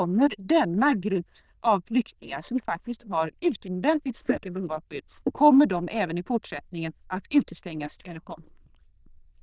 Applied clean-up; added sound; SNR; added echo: neural diffusion model UNIVERSE++.